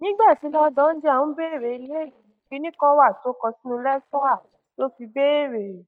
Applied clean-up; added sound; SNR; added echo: neural mask model DeepFilterNet 3.